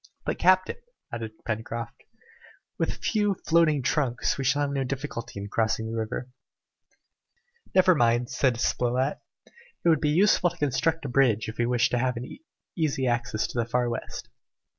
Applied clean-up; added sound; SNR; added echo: none; none; none; none.